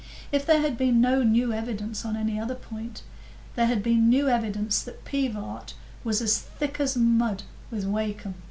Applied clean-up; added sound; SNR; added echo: none; none; none; none.